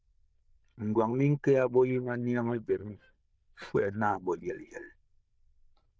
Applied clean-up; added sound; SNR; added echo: neural diffusion model UNIVERSE++.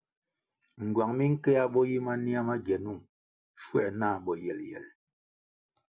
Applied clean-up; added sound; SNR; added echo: none; none; none; none.